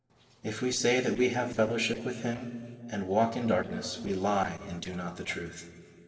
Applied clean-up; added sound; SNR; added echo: neural separator model SepFormer DNS4.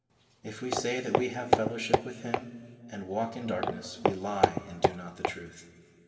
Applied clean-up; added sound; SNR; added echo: none; Walk, footsteps; -4 dB; reverberation time 2.4 s.